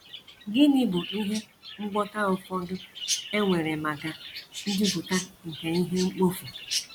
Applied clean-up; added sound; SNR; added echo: none; Chirp, tweet; 10 dB; none.